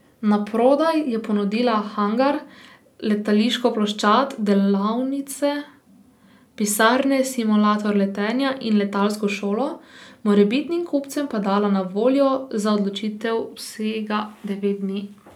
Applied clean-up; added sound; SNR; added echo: none; none; none; none.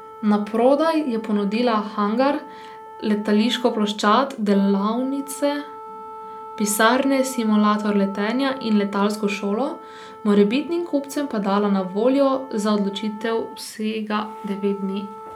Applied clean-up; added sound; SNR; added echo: none; Wind instrument, woodwind instrument; 17 dB; none.